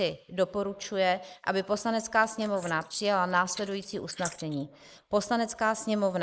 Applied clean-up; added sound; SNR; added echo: neural mask model Resemble Enhance denoiser.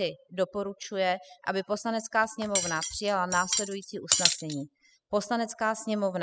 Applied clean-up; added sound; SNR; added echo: classical method spectral subtraction.